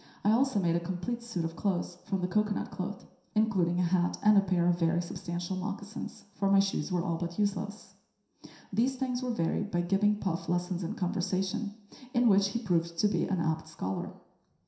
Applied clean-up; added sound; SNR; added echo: none; none; none; reverberation time 0.7 s.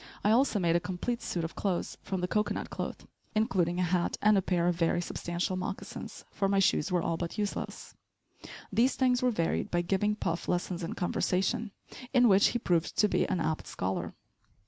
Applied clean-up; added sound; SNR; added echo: none; none; none; none.